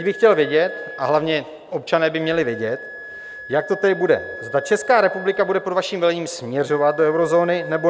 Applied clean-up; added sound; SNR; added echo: none; Wind instrument, woodwind instrument; 16 dB; none.